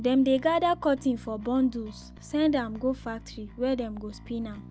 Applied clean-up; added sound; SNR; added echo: none; Bass guitar; 18 dB; none.